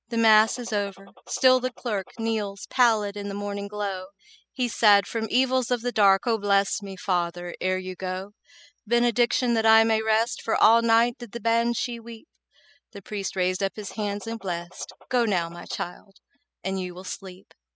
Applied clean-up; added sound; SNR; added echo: classical method spectral subtraction.